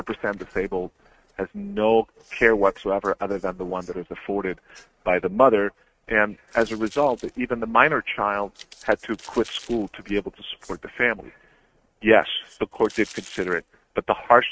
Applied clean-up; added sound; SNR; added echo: neural mask model RNNoise.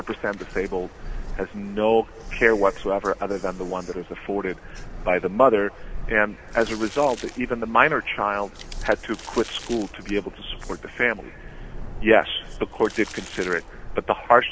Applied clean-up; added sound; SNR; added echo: none; Crumpling, crinkling; 18 dB; none.